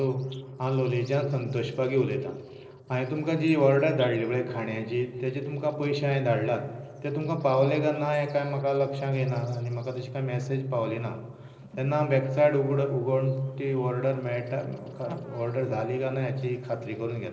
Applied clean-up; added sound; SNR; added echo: neural separator model SepFormer DNS4.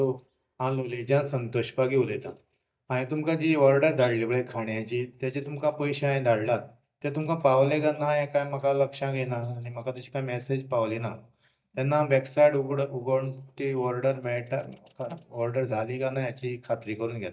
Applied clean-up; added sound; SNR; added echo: neural mask model DeepFilterNet 3.